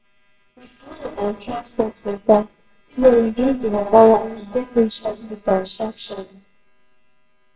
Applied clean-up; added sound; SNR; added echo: neural separator model SepFormer WHAMR!.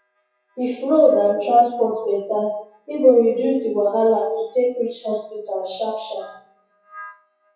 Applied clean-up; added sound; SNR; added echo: classical method WPE with log-MMSE.